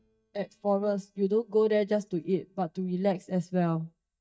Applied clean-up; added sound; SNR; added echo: neural mask model DeepFilterNet 3.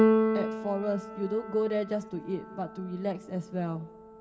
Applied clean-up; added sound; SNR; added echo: none; Keyboard (musical); -1 dB; reverberation time 2.7 s.